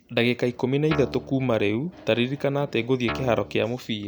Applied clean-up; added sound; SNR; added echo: none; Guitar; 12 dB; none.